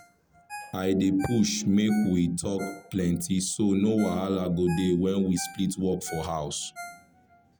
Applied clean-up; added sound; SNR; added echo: none; Ringtone; 19 dB; none.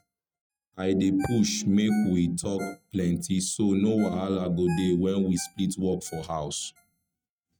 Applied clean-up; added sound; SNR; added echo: neural mask model RNNoise.